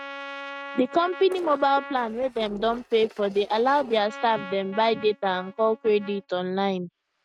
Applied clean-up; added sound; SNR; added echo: neural mask model RNNoise.